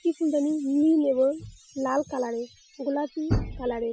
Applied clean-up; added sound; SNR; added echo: classical method Wiener filter.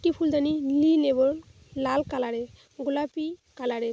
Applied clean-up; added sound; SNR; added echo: none; none; none; none.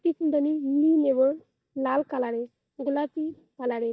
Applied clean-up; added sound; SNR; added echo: neural mask model DeepFilterNet 3.